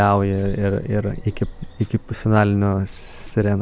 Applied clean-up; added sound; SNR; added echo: none; Bird vocalization, bird call, bird song; 15 dB; none.